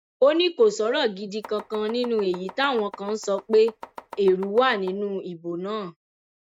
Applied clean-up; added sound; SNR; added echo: neural mask model RNNoise.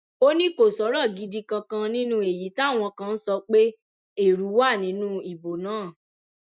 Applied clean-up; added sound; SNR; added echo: none; none; none; none.